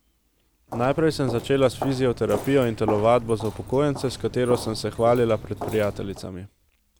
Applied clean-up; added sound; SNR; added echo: none; Walk, footsteps; 12 dB; none.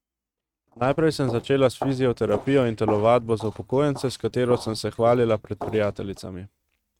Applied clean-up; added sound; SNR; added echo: neural mask model RNNoise.